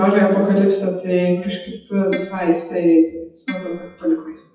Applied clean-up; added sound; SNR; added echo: classical method WPE with log-MMSE.